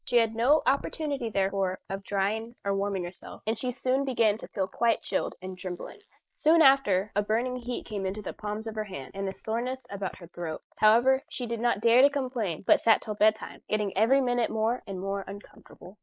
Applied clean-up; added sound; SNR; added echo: neural mask model Resemble Enhance denoiser.